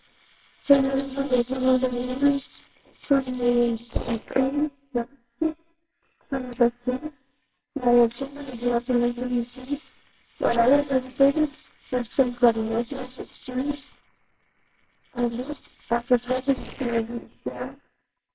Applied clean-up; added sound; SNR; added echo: neural separator model SepFormer WHAMR!.